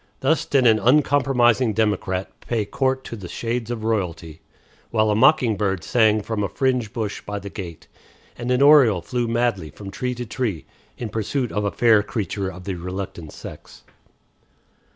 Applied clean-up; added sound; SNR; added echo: none; none; none; none.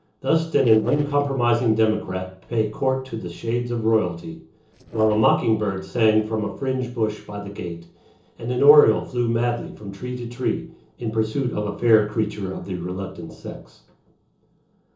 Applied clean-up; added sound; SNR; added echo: neural separator model SepFormer DNS4.